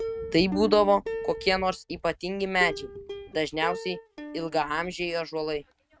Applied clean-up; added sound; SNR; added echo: neural mask model RNNoise.